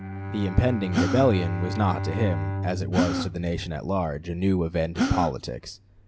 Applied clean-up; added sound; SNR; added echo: none; Gasp + Bowed string instrument; 3 dB; none.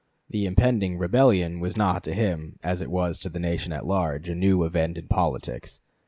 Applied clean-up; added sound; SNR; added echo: none; none; none; none.